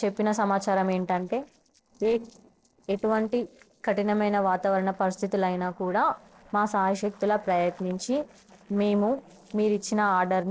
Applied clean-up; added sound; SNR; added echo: neural separator model SepFormer DNS4.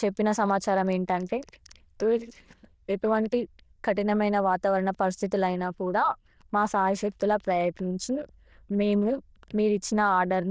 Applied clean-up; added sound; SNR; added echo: neural diffusion model UNIVERSE++.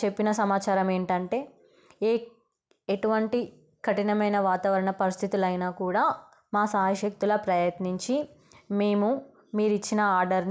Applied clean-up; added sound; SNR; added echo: none; none; none; none.